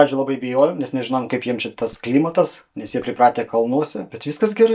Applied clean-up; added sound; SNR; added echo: neural mask model DeepFilterNet 3.